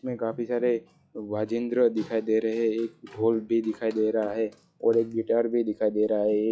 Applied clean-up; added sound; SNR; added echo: classical method log-MMSE.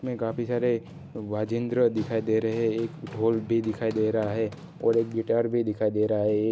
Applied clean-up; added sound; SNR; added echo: none; Run; 17 dB; none.